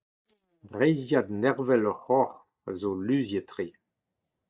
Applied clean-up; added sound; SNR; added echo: neural mask model DeepFilterNet 3.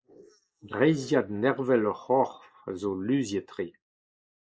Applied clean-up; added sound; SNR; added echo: neural mask model Resemble Enhance denoiser.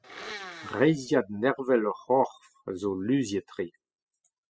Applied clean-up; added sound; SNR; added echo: classical method spectral subtraction.